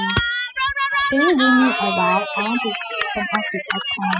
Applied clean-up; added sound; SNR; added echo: classical method spectral subtraction.